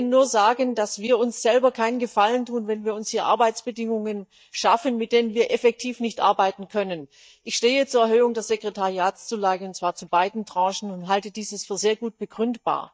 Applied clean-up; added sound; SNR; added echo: neural mask model DeepFilterNet 3.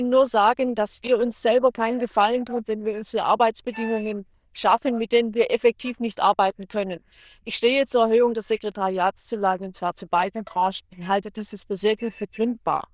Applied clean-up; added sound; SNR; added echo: neural diffusion model UNIVERSE++.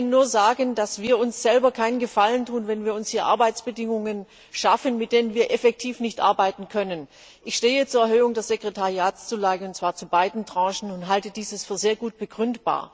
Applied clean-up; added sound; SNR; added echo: none; none; none; none.